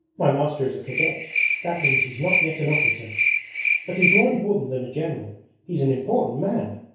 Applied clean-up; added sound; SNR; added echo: none; Cricket; -2 dB; reverberation time 0.6 s.